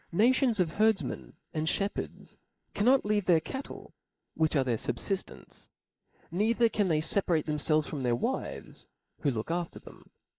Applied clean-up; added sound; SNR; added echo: neural mask model Resemble Enhance denoiser.